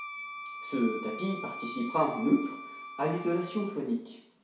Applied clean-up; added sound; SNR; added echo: none; Wind instrument, woodwind instrument; 11 dB; reverberation time 0.6 s.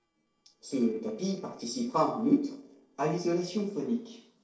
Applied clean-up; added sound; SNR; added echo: neural separator model SepFormer DNS4.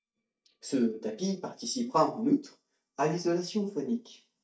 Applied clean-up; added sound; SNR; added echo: neural mask model DeepFilterNet 3.